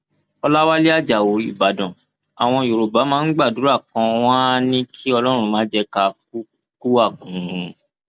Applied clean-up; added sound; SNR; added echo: none; none; none; none.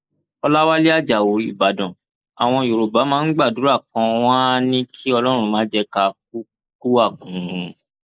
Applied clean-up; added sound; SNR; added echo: neural mask model Resemble Enhance denoiser.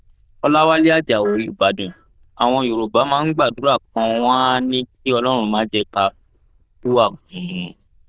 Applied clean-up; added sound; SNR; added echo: neural diffusion model UNIVERSE++.